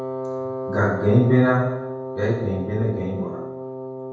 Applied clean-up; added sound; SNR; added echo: none; Wind instrument, woodwind instrument; 8 dB; reverberation time 0.8 s.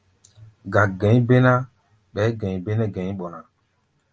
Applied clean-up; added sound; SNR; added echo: none; none; none; none.